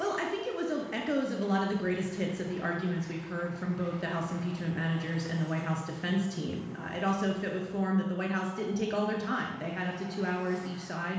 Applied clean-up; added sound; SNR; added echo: none; Train; 19 dB; reverberation time 1.1 s.